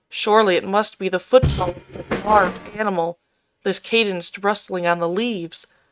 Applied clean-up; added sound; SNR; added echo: neural mask model RNNoise.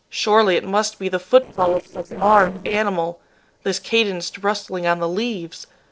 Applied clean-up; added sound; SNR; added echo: neural separator model SepFormer DNS4.